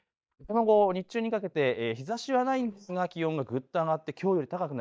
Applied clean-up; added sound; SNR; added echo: neural mask model DeepFilterNet 3.